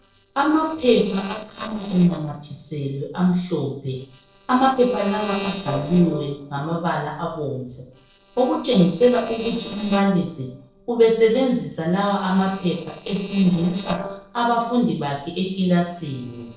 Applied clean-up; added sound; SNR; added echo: neural separator model SepFormer DNS4.